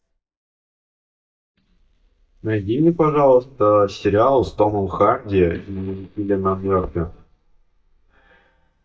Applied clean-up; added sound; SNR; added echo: neural mask model DeepFilterNet 3.